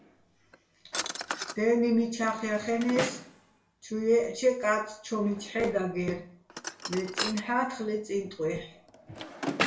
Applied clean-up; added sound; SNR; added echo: none; Drawer open or close; 9 dB; reverberation time 0.4 s.